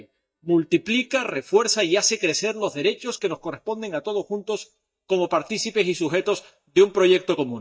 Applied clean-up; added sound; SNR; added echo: neural mask model DeepFilterNet 3.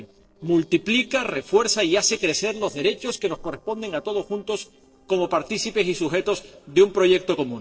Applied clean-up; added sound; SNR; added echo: neural separator model SepFormer DNS4.